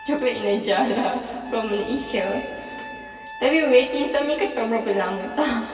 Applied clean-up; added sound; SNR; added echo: none; Trumpet; 16 dB; reverberation time 2.6 s.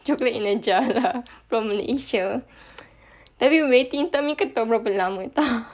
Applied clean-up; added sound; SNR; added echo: none; none; none; none.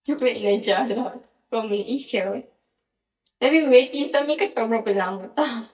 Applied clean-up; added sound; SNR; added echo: neural mask model DeepFilterNet 3.